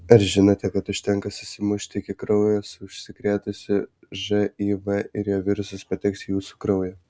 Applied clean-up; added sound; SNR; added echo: none; none; none; none.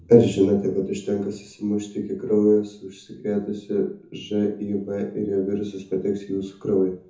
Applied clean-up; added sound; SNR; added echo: none; none; none; reverberation time 0.6 s.